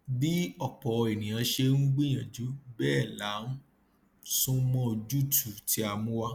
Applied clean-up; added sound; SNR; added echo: none; none; none; none.